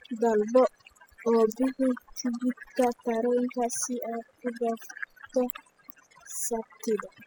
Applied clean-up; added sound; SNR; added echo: classical method spectral subtraction.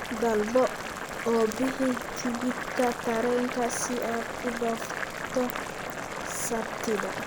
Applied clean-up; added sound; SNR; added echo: none; Boiling; 5 dB; none.